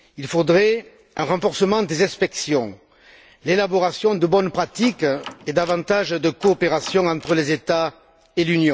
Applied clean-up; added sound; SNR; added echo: none; Door; 20 dB; none.